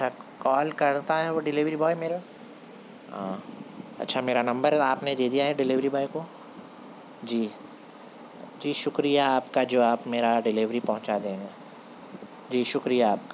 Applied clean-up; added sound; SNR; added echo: none; none; none; none.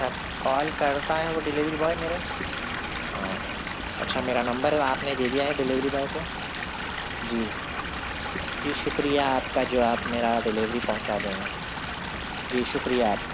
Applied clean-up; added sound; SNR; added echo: none; Stream / Liquid; 4 dB; none.